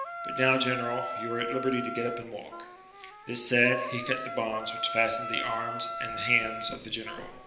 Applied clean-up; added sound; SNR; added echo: none; Wind instrument, woodwind instrument; 7 dB; reverberation time 1.4 s.